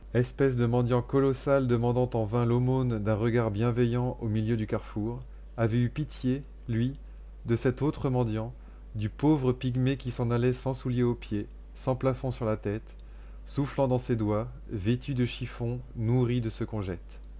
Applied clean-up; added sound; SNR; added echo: none; none; none; none.